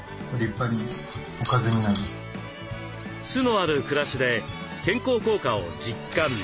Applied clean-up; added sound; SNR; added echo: none; none; none; none.